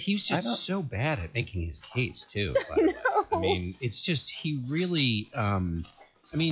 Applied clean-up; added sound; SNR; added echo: classical method log-MMSE.